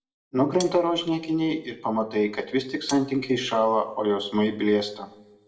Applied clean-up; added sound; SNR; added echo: none; Cutlery, silverware; 16 dB; reverberation time 0.6 s.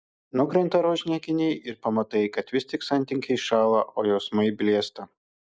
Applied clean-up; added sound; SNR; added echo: none; none; none; none.